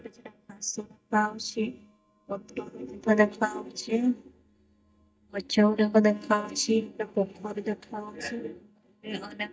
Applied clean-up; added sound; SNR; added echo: neural mask model DeepFilterNet 3.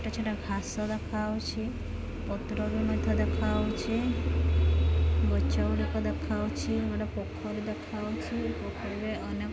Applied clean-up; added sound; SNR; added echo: none; none; none; none.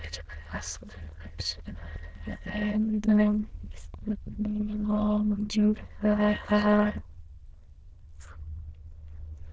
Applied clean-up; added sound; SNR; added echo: neural diffusion model UNIVERSE++.